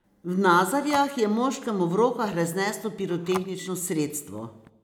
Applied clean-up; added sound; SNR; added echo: none; Telephone; 19 dB; none.